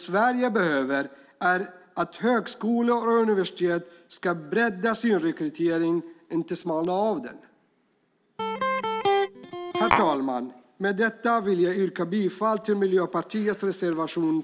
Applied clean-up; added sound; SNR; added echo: none; Electric guitar + Tap; 0 dB; none.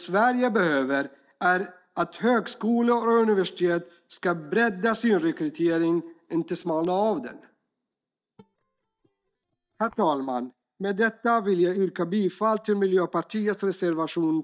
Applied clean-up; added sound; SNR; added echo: neural mask model DeepFilterNet 3.